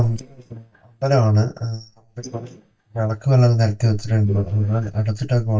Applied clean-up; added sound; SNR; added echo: neural mask model DeepFilterNet 3.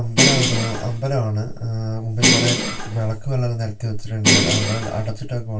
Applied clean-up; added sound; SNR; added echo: none; Bell; -3 dB; reverberation time 0.1 s.